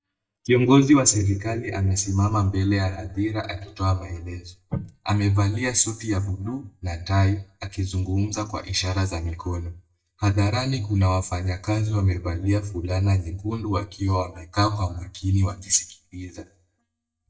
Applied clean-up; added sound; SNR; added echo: neural mask model DeepFilterNet 3.